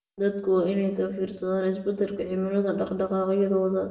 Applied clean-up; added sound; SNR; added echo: none; none; none; reverberation time 0.7 s.